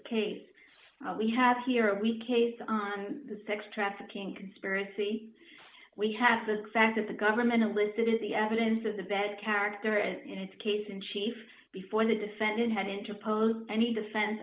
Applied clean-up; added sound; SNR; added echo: none; none; none; none.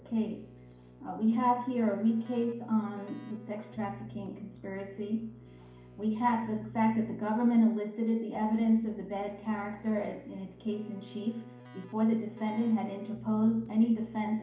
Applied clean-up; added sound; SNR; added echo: none; Keyboard (musical); 19 dB; reverberation time 0.5 s.